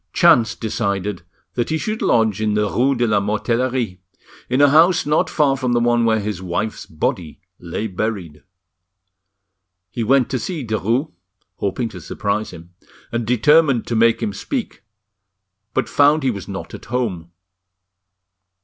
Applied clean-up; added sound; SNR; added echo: none; none; none; none.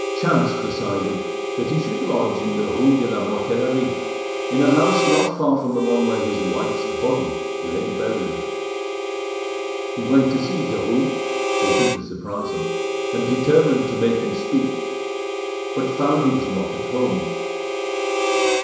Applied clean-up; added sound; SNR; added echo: none; Harmonica; 2 dB; reverberation time 1.0 s.